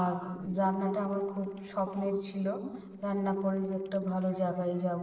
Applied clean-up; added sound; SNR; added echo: neural separator model SepFormer DNS4.